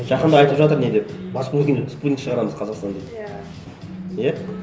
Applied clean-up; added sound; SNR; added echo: none; none; none; none.